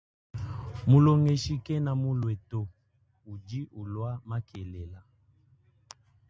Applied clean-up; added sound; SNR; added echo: none; none; none; none.